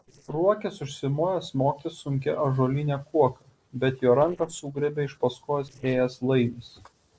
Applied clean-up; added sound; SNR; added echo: neural separator model SepFormer DNS4.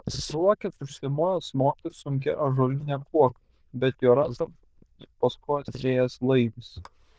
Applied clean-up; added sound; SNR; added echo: neural diffusion model UNIVERSE++.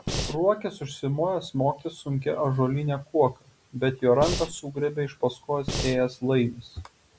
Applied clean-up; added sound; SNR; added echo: none; Breathing; 4 dB; none.